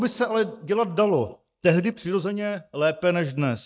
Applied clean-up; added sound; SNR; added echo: neural mask model DeepFilterNet 3.